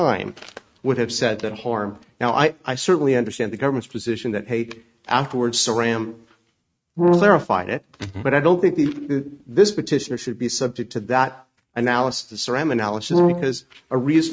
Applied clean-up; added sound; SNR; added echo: neural mask model RNNoise.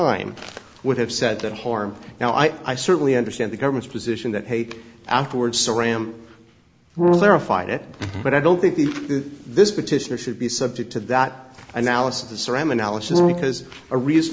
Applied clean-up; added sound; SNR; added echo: none; Brass instrument; -1 dB; none.